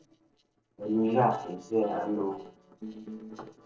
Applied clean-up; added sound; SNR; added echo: neural separator model SepFormer DNS4.